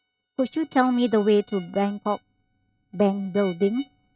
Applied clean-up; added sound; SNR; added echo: neural mask model RNNoise.